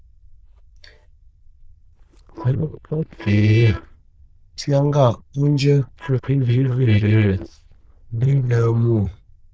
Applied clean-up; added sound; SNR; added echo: neural diffusion model UNIVERSE++.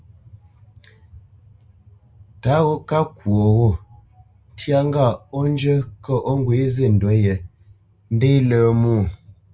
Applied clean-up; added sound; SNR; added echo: none; none; none; none.